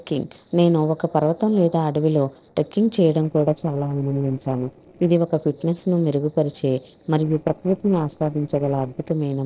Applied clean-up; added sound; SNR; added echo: neural separator model SepFormer DNS4.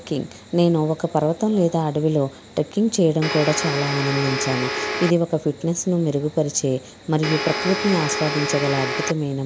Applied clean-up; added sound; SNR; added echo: none; Domestic sounds, home sounds; 3 dB; none.